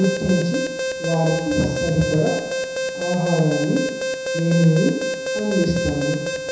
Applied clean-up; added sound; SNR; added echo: none; Alarm; 4 dB; reverberation time 1.0 s.